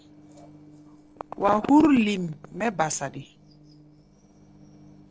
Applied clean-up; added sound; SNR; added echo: neural separator model SepFormer DNS4.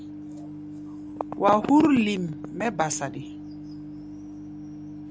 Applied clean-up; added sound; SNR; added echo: none; Microwave oven; 12 dB; none.